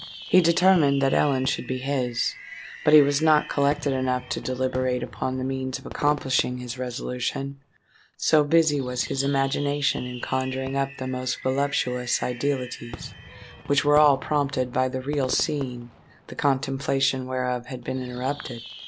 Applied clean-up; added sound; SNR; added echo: none; Fireworks; 17 dB; none.